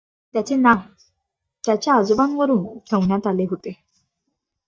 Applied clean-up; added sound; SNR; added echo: neural mask model DeepFilterNet 3.